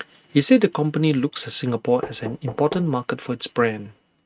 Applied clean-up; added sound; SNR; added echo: neural mask model RNNoise.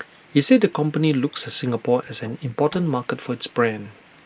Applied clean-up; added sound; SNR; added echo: neural mask model Resemble Enhance denoiser.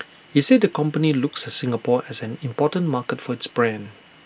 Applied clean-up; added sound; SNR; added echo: none; none; none; none.